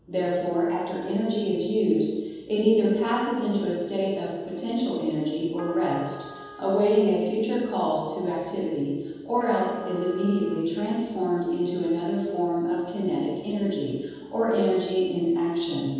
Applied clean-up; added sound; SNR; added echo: none; Trumpet; 19 dB; reverberation time 1.2 s.